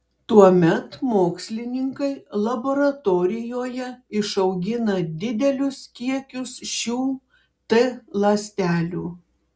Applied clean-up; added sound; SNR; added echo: none; none; none; none.